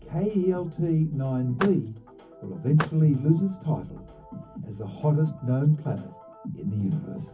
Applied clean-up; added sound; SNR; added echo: none; Vehicle; 12 dB; reverberation time 0.3 s.